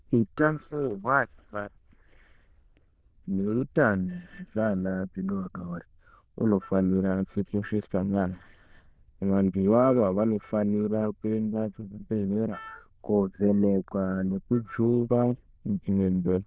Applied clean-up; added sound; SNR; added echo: neural diffusion model UNIVERSE++.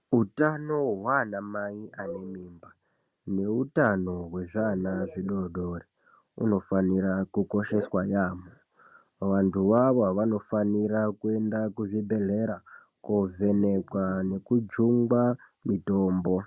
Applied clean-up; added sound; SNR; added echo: none; none; none; none.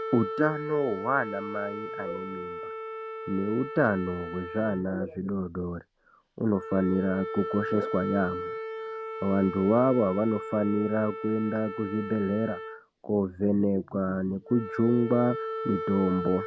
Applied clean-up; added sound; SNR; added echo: none; Wind instrument, woodwind instrument; 9 dB; none.